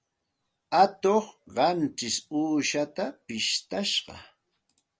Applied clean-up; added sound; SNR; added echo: none; none; none; none.